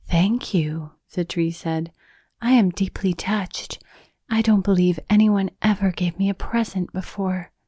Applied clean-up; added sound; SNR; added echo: none; none; none; none.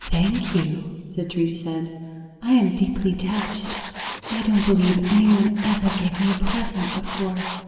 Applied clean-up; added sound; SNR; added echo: none; Tools; 11 dB; reverberation time 1.8 s.